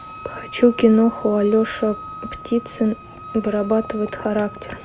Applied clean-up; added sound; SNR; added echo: none; Run / Train + Wind instrument, woodwind instrument; 15 dB; none.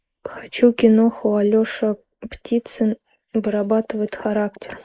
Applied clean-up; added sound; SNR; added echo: neural mask model Resemble Enhance denoiser.